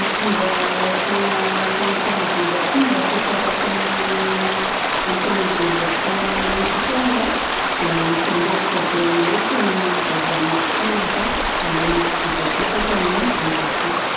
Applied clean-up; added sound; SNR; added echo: none; Stream; -4 dB; reverberation time 0.9 s.